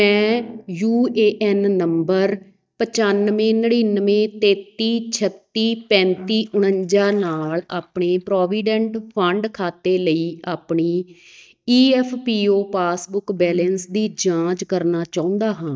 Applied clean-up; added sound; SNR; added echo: neural mask model DeepFilterNet 3.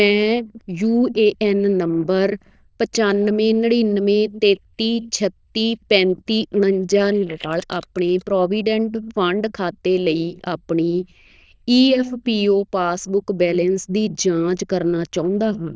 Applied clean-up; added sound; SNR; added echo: neural diffusion model UNIVERSE++.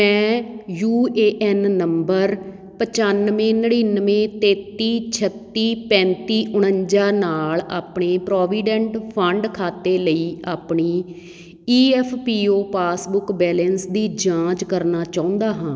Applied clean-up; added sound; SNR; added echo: none; none; none; none.